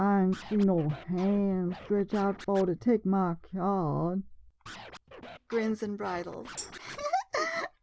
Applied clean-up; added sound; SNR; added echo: none; Scratching (performance technique) + Tambourine; 17 dB; none.